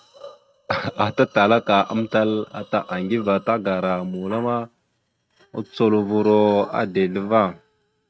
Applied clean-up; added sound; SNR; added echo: neural mask model RNNoise.